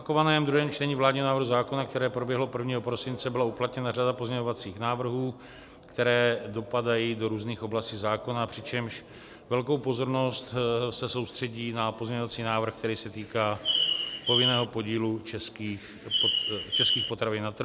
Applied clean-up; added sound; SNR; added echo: none; Bird; -1 dB; none.